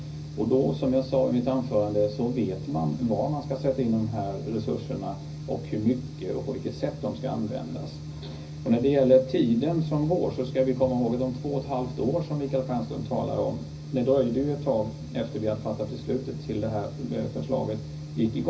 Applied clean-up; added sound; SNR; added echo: none; none; none; reverberation time 0.4 s.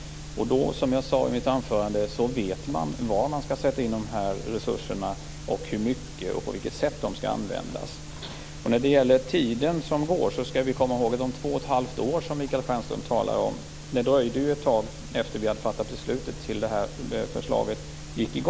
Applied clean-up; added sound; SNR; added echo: none; none; none; none.